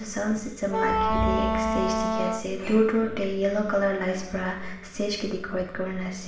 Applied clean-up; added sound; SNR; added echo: none; Wind instrument, woodwind instrument; 0 dB; reverberation time 0.7 s.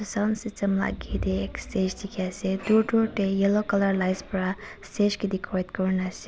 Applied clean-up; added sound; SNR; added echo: none; none; none; none.